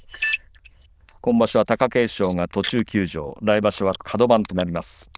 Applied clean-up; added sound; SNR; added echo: neural diffusion model UNIVERSE++.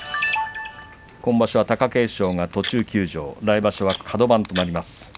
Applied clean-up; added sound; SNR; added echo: none; Camera; 10 dB; none.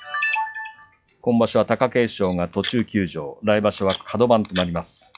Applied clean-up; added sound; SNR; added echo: classical method log-MMSE.